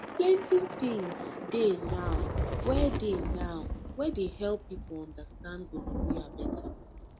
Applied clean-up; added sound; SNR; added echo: none; Thunder / Rain; 3 dB; none.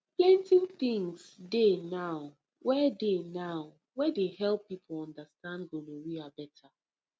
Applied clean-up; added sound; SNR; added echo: none; none; none; none.